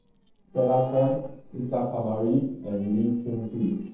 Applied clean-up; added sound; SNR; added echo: neural separator model SepFormer DNS4.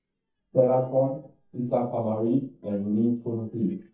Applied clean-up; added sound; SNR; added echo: neural mask model DeepFilterNet 3.